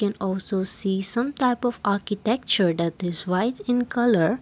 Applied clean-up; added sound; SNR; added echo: none; none; none; none.